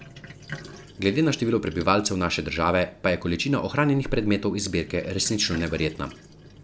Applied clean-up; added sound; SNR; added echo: none; Sink (filling or washing); 19 dB; none.